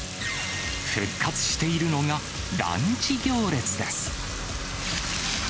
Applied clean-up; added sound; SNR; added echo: none; Fill (with liquid) / Trickle, dribble / Sink (filling or washing); 9 dB; none.